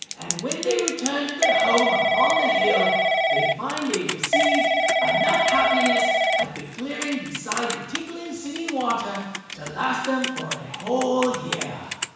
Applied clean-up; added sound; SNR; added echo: none; Telephone / Typing; -3 dB; reverberation time 1.1 s.